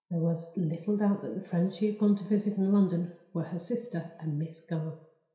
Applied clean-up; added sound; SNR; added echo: none; none; none; reverberation time 0.7 s.